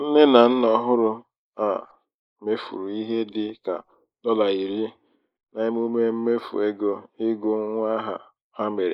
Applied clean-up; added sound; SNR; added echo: neural mask model Resemble Enhance denoiser.